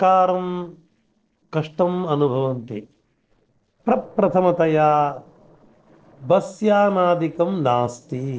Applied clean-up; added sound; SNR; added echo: neural separator model SepFormer DNS4.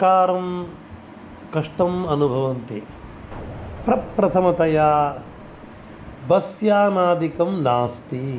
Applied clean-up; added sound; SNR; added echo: none; Explosion; 16 dB; reverberation time 2.5 s.